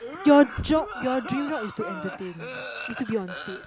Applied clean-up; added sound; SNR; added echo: none; Cough; 11 dB; none.